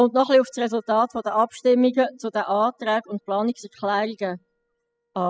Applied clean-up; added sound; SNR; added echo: classical method spectral subtraction.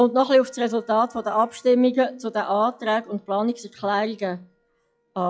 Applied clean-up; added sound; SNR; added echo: classical method log-MMSE.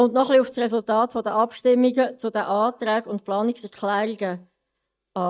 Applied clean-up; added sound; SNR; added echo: neural mask model DeepFilterNet 3.